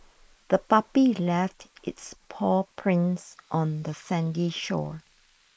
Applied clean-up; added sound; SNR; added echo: neural mask model Resemble Enhance denoiser.